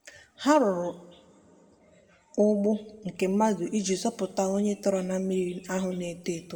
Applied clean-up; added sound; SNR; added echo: none; none; none; reverberation time 1.5 s.